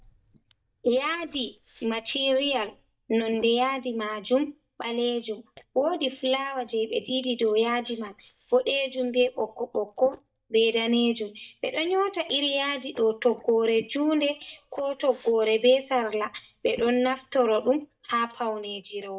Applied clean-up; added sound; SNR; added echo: neural mask model DeepFilterNet 3.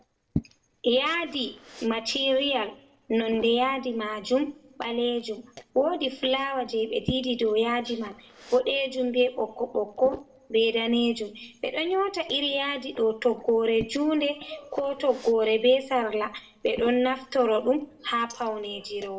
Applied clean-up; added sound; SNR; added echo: neural separator model SepFormer DNS4.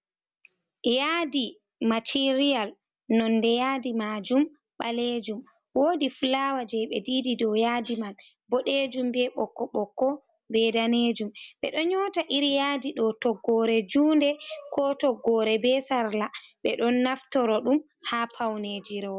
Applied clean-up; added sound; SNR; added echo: none; none; none; none.